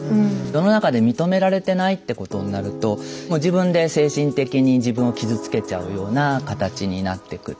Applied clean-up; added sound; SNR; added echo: none; none; none; none.